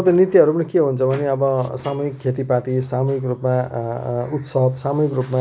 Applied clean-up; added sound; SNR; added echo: none; none; none; none.